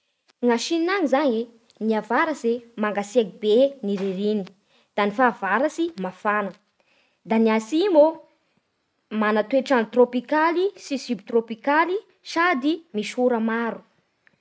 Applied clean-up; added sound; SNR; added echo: none; none; none; none.